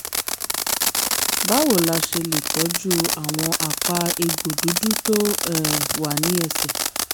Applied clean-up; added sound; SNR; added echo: none; Fireworks; -1 dB; none.